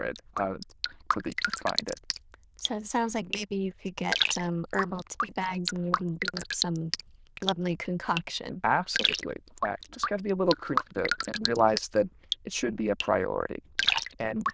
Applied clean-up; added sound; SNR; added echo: neural diffusion model UNIVERSE++.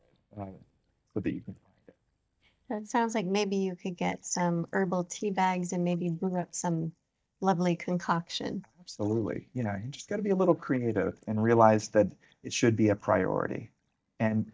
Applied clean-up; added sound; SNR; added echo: neural mask model DeepFilterNet 3.